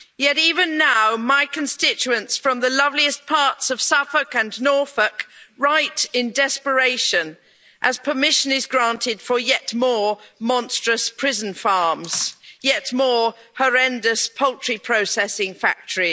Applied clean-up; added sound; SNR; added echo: none; none; none; none.